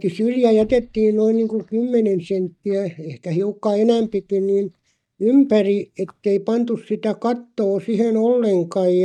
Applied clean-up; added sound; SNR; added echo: neural mask model DeepFilterNet 3.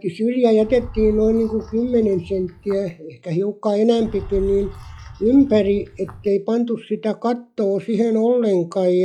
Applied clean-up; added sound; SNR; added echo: classical method log-MMSE.